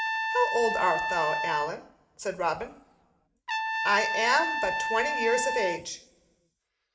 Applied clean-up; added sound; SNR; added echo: none; Trumpet; 1 dB; reverberation time 0.6 s.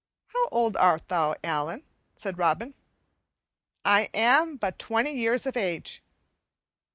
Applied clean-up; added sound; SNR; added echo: none; none; none; none.